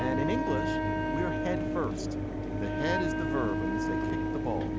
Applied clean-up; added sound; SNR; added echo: none; Wind instrument, woodwind instrument + Mechanisms; -5 dB; none.